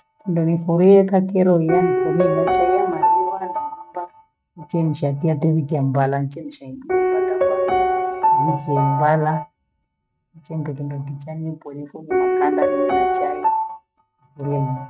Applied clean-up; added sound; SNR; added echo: neural mask model RNNoise.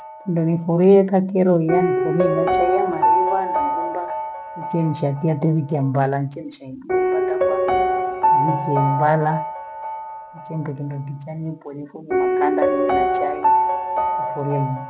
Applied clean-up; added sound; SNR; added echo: none; Piano; 0 dB; none.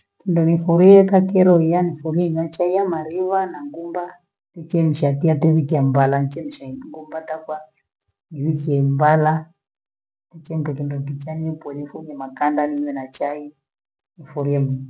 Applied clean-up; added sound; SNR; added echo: none; none; none; none.